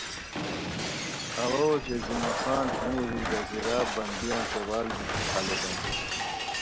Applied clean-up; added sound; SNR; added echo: none; Shatter; 0 dB; none.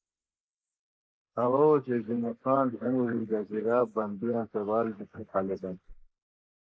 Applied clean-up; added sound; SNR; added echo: neural mask model Resemble Enhance denoiser.